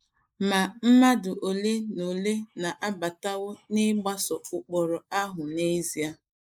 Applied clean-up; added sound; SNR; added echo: neural mask model Resemble Enhance denoiser.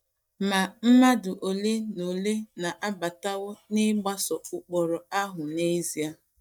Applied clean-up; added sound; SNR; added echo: neural mask model DeepFilterNet 3.